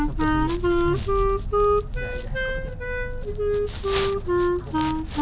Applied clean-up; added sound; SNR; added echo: none; Wind instrument, woodwind instrument; -4 dB; none.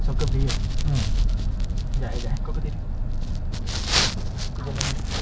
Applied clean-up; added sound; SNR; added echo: none; none; none; none.